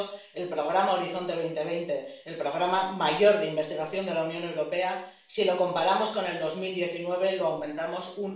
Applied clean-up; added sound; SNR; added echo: none; none; none; reverberation time 0.5 s.